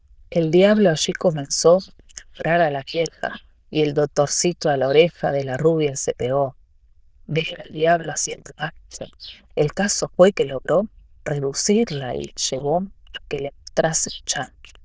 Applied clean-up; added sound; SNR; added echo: neural diffusion model UNIVERSE++.